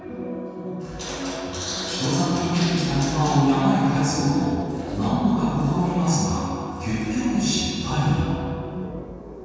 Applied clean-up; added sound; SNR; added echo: none; Fart; 17 dB; reverberation time 2.1 s.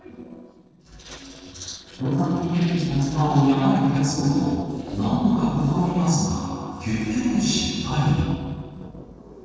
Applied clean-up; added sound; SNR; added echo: neural separator model SepFormer DNS4.